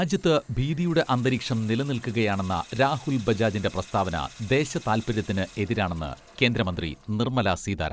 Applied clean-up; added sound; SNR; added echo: none; Sink (filling or washing) / Water tap, faucet; 17 dB; none.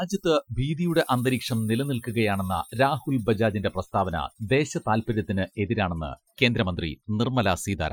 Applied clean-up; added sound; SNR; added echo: classical method Wiener filter.